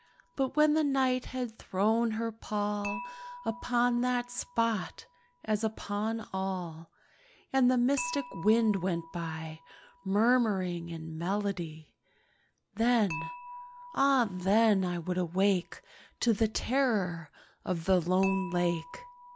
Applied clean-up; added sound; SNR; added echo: none; Dishes, pots, and pans / Chink, clink; 18 dB; none.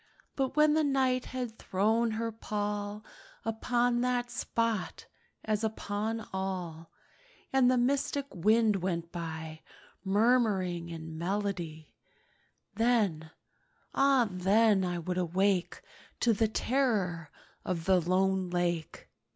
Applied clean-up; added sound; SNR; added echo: none; none; none; none.